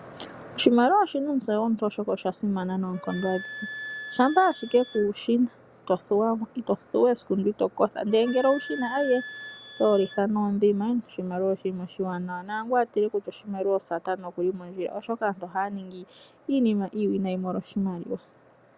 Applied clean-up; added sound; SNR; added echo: none; Wind instrument, woodwind instrument; 15 dB; none.